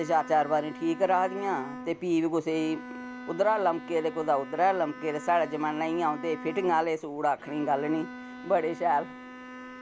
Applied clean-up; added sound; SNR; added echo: none; Bowed string instrument; 14 dB; none.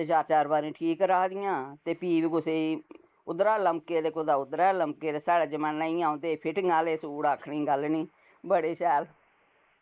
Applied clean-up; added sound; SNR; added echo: neural mask model Resemble Enhance denoiser.